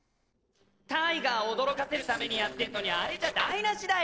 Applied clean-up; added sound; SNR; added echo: neural separator model SepFormer DNS4.